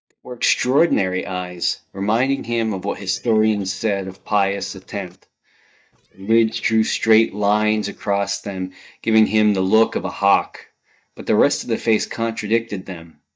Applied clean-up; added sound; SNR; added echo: neural mask model DeepFilterNet 3.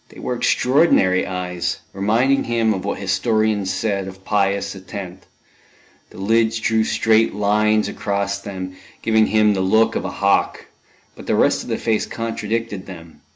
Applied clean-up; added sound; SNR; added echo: none; none; none; none.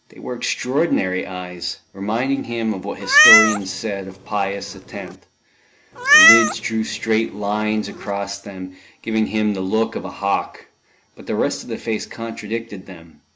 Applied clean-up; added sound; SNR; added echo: none; Meow; -5 dB; none.